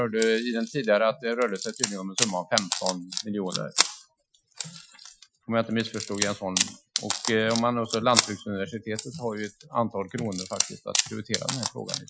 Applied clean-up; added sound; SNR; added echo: classical method Wiener filter.